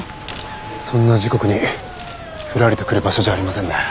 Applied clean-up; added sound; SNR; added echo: none; none; none; none.